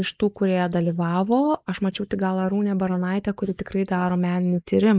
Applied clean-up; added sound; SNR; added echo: neural mask model Resemble Enhance denoiser.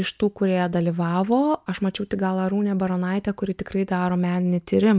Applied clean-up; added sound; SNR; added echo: none; none; none; none.